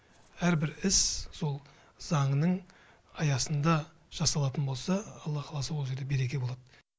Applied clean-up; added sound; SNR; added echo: none; Fireworks; 13 dB; none.